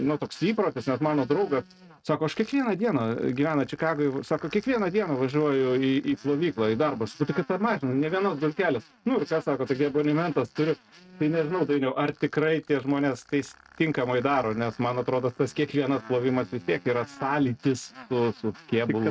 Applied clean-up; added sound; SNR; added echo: neural mask model RNNoise.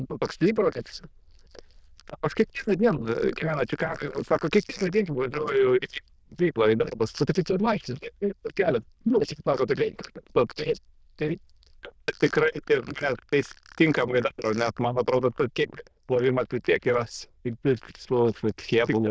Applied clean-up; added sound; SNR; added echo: neural diffusion model UNIVERSE++.